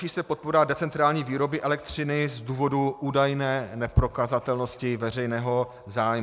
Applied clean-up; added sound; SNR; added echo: none; none; none; none.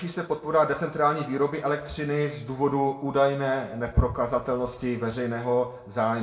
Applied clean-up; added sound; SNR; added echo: none; none; none; reverberation time 0.6 s.